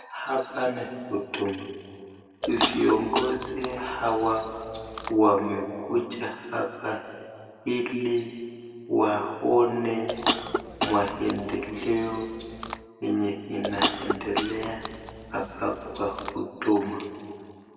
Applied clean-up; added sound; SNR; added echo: none; Chewing, mastication / Cough; 5 dB; reverberation time 2.0 s.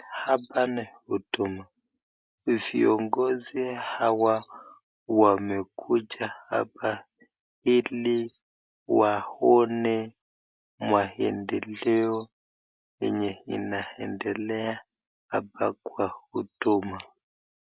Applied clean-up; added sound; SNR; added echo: none; none; none; none.